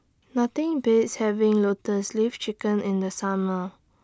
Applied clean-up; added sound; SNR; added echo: none; none; none; none.